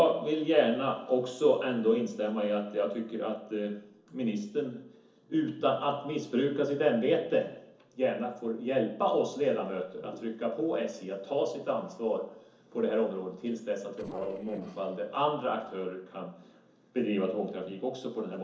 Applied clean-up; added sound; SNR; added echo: neural separator model SepFormer DNS4.